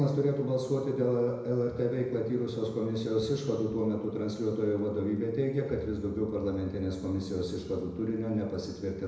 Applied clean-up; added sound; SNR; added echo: none; none; none; reverberation time 1.0 s.